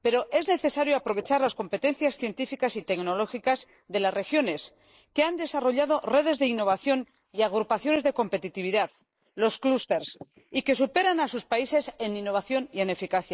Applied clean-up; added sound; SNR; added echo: neural mask model Resemble Enhance denoiser.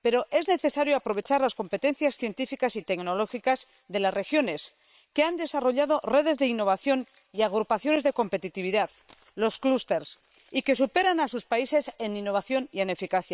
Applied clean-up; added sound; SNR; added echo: neural separator model SepFormer WHAM!.